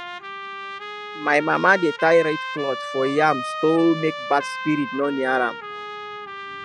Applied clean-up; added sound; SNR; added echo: none; Trumpet; 9 dB; none.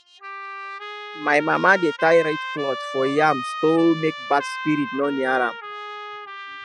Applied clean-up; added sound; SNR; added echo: classical method spectral subtraction.